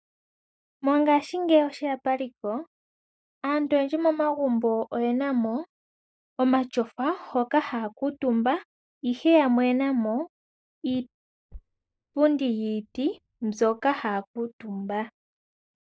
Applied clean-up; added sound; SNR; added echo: neural mask model DeepFilterNet 3.